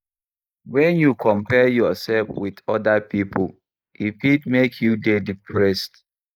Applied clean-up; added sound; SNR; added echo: neural mask model Resemble Enhance denoiser.